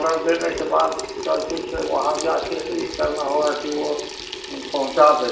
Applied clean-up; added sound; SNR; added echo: none; Sink (filling or washing) / Water tap, faucet; 10 dB; reverberation time 0.7 s.